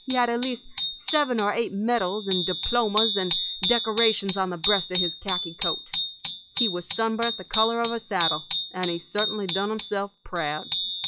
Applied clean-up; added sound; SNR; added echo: classical method log-MMSE.